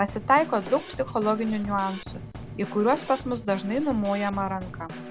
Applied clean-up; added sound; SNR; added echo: none; Snare drum / Drum kit; 12 dB; none.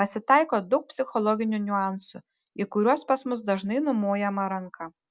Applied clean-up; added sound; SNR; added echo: none; none; none; none.